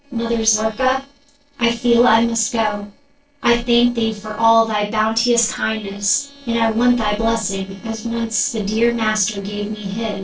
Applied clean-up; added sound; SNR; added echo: neural separator model SepFormer DNS4.